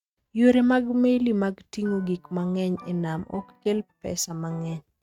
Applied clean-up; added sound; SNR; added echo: neural mask model RNNoise.